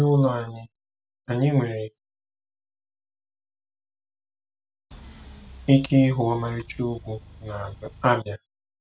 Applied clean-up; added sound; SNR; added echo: none; Engine; 19 dB; none.